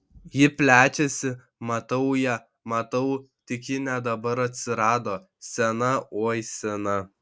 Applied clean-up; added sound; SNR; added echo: none; none; none; none.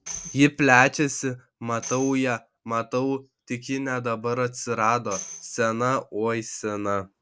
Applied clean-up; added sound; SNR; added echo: none; Tambourine; 17 dB; none.